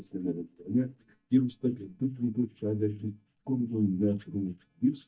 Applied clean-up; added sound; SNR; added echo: neural mask model DeepFilterNet 3.